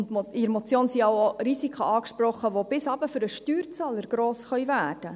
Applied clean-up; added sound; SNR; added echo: none; none; none; none.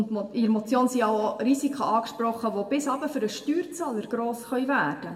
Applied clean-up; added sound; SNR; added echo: none; none; none; reverberation time 1.1 s.